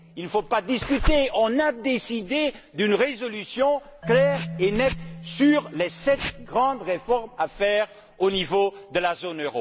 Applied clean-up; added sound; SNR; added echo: none; Marimba, xylophone; 17 dB; none.